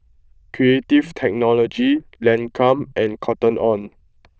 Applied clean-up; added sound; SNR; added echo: neural diffusion model UNIVERSE++.